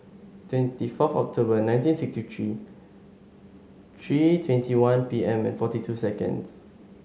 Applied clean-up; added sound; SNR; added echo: none; none; none; none.